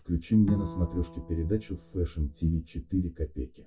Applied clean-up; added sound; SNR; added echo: none; Bowed string instrument; 12 dB; reverberation time 0.2 s.